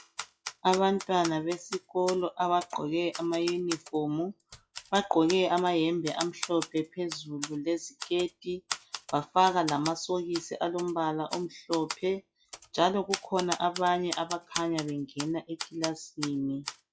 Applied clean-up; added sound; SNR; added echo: classical method log-MMSE.